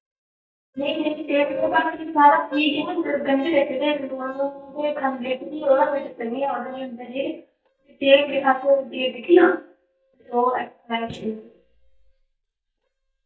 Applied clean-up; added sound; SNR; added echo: neural mask model DeepFilterNet 3.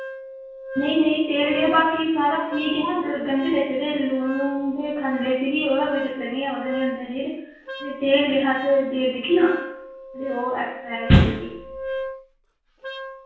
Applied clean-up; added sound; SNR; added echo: none; Wind instrument, woodwind instrument; 12 dB; reverberation time 0.6 s.